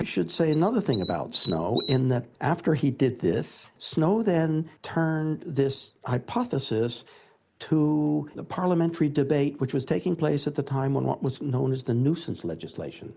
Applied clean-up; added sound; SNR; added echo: none; Bird vocalization, bird call, bird song; 13 dB; none.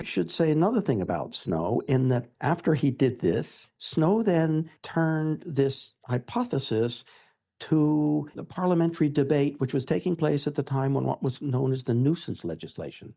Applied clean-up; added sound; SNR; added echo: neural mask model DeepFilterNet 3.